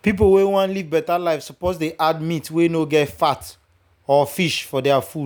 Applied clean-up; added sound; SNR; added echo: none; none; none; none.